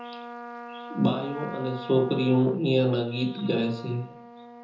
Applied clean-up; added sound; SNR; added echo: none; Trumpet; 14 dB; reverberation time 0.6 s.